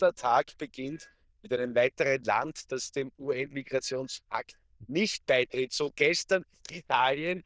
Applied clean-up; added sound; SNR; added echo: neural diffusion model UNIVERSE++.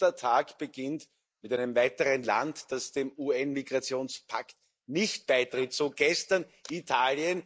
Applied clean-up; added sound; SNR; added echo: neural mask model Resemble Enhance denoiser.